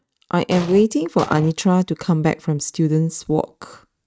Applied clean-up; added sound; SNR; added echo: neural mask model RNNoise.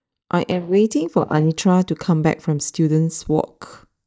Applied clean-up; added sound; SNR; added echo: neural mask model DeepFilterNet 3.